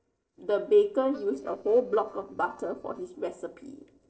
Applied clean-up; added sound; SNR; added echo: neural separator model SepFormer DNS4.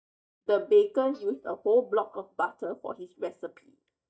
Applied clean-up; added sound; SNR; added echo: neural mask model DeepFilterNet 3.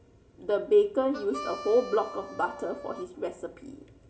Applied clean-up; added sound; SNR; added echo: none; Harmonica; 13 dB; reverberation time 0.5 s.